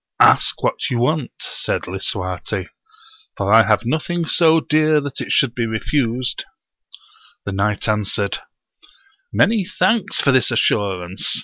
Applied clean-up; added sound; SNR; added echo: none; none; none; none.